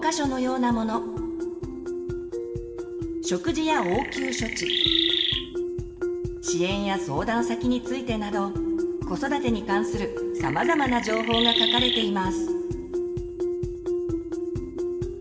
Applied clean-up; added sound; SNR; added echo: none; Chirp, tweet; 1 dB; reverberation time 1.9 s.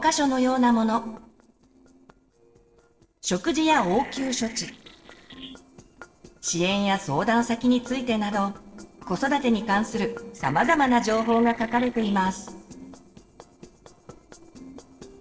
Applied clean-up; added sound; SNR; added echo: neural separator model SepFormer DNS4.